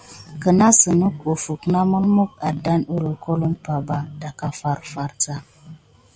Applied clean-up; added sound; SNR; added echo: none; none; none; none.